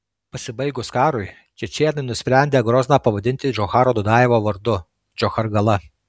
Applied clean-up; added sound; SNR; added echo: none; none; none; none.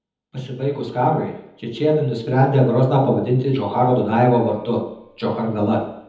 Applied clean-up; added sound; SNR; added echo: none; none; none; reverberation time 1.0 s.